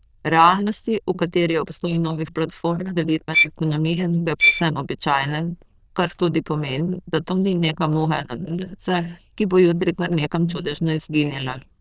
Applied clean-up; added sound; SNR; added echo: neural diffusion model UNIVERSE++.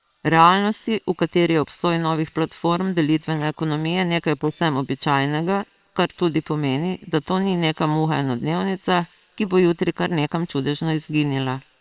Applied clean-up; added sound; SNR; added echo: neural separator model SepFormer WHAM!.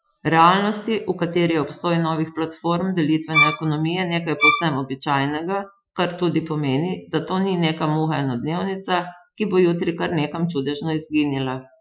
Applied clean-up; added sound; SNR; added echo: classical method Wiener filter.